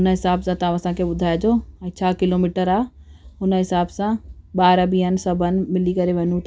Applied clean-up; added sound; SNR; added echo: none; none; none; none.